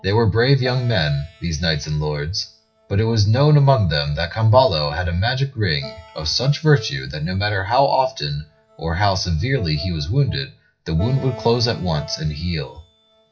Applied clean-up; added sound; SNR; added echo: classical method WPE with log-MMSE.